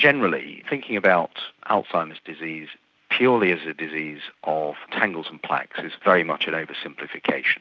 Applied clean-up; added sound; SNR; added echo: none; none; none; none.